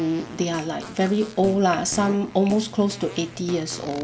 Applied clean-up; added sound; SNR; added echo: none; Fart; 17 dB; none.